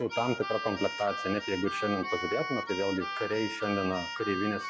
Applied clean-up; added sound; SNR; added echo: classical method log-MMSE.